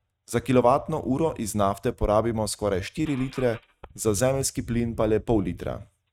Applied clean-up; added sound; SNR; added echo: neural mask model RNNoise.